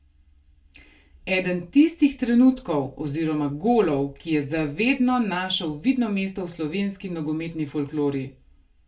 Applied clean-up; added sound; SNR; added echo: none; none; none; reverberation time 0.2 s.